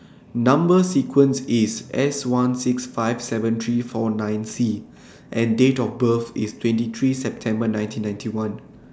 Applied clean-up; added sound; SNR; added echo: none; none; none; none.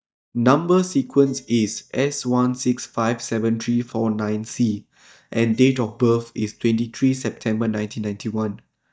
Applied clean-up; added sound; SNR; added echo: neural mask model DeepFilterNet 3.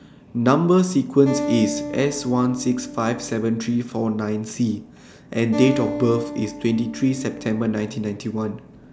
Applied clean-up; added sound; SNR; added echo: none; Acoustic guitar; 11 dB; none.